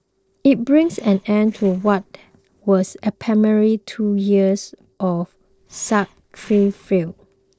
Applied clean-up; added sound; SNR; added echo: neural separator model SepFormer DNS4.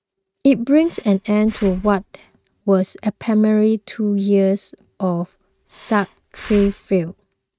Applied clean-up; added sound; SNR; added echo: neural mask model RNNoise.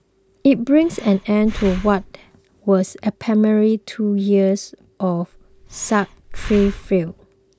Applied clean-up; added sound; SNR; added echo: none; Breathing; 14 dB; none.